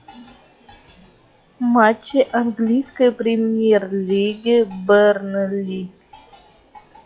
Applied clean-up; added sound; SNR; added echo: classical method log-MMSE.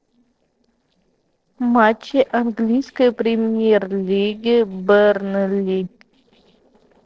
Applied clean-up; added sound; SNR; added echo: neural separator model SepFormer DNS4.